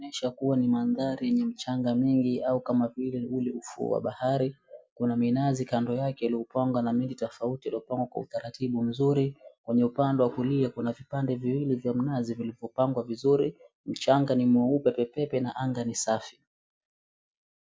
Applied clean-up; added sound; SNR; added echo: none; none; none; none.